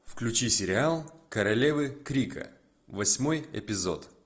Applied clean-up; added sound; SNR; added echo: none; none; none; none.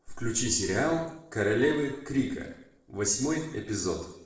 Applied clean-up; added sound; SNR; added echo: neural separator model SepFormer DNS4.